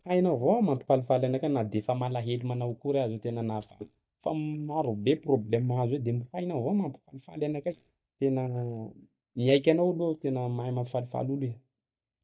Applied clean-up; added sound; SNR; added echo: neural mask model DeepFilterNet 3.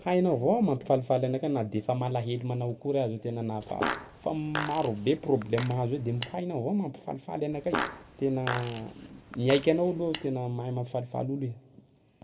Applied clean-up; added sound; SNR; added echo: none; Fart; 8 dB; reverberation time 0.9 s.